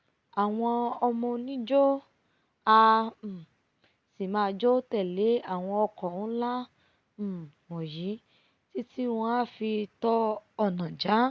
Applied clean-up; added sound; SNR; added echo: none; none; none; none.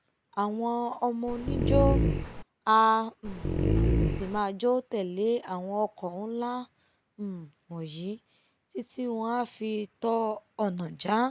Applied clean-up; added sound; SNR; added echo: none; Dog; -4 dB; none.